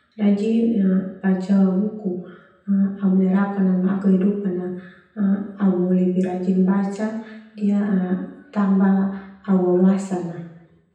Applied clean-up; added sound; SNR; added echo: none; none; none; reverberation time 0.9 s.